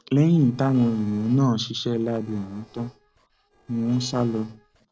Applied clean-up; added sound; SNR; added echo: neural separator model SepFormer DNS4.